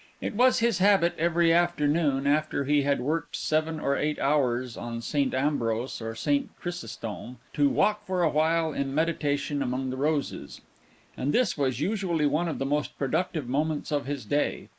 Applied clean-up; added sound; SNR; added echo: neural mask model Resemble Enhance denoiser.